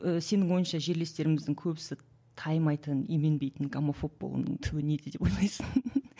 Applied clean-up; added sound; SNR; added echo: none; none; none; none.